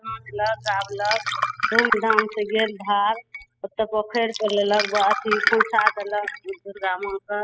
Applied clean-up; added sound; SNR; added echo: classical method spectral subtraction.